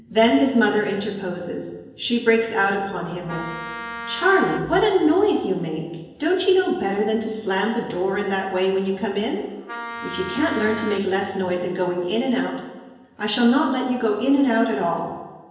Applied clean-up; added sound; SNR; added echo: none; Wind instrument, woodwind instrument; 12 dB; reverberation time 1.0 s.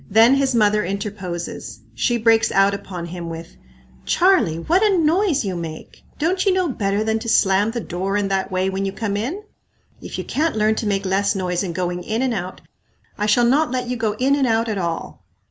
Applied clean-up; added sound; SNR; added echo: none; none; none; none.